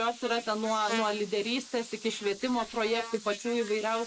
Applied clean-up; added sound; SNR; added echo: neural mask model Resemble Enhance denoiser.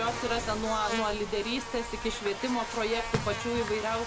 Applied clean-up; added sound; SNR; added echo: none; Buzz + Fireworks; 4 dB; none.